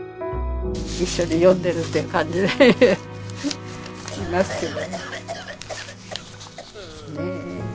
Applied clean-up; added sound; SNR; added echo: none; Cough; 12 dB; none.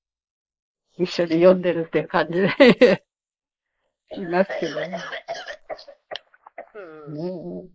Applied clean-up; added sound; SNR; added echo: neural mask model Resemble Enhance denoiser.